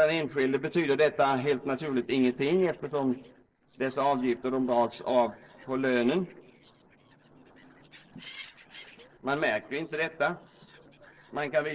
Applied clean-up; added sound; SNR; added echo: neural separator model SepFormer DNS4.